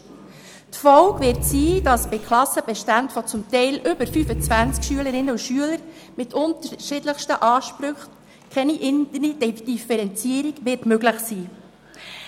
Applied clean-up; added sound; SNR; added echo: none; Growling; 6 dB; none.